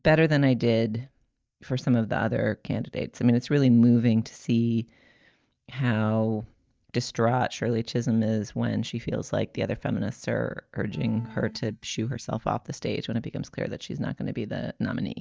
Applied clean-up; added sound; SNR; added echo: neural mask model DeepFilterNet 3.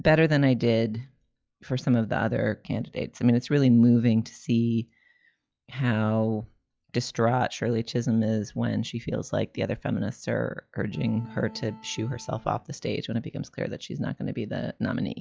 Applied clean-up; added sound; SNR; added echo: classical method log-MMSE.